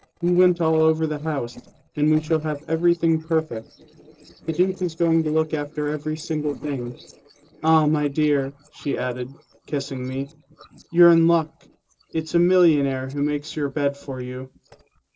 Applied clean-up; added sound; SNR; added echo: neural separator model SepFormer DNS4.